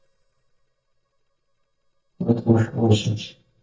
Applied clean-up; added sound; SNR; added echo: neural mask model DeepFilterNet 3.